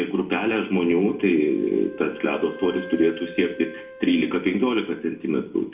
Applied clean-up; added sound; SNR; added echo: none; Wind instrument, woodwind instrument; 18 dB; reverberation time 0.4 s.